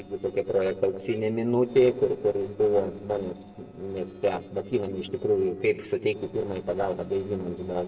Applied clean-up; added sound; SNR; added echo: neural separator model SepFormer DNS4.